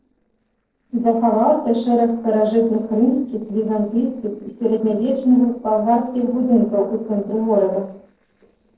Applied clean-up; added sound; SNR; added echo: neural separator model SepFormer DNS4.